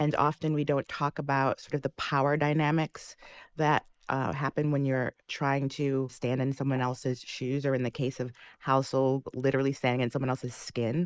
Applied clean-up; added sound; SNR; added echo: neural mask model Resemble Enhance denoiser.